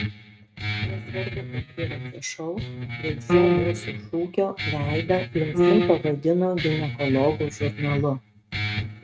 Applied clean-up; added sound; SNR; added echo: neural mask model RNNoise.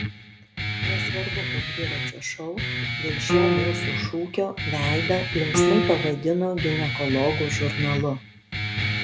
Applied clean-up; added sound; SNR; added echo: none; Guitar + Piano; -1 dB; none.